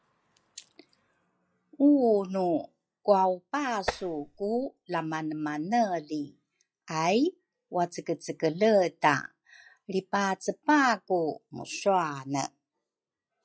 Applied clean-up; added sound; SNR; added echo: classical method log-MMSE.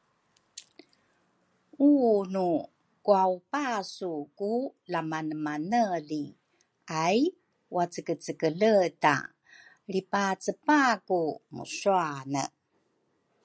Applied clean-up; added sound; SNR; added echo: none; none; none; none.